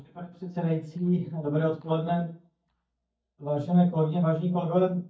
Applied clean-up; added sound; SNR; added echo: neural mask model DeepFilterNet 3.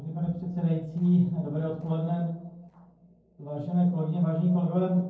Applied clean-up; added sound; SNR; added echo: neural separator model SepFormer DNS4.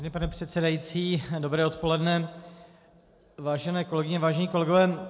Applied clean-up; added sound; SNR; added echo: none; none; none; none.